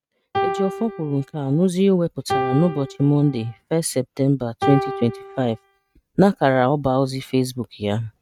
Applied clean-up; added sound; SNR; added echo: neural mask model RNNoise.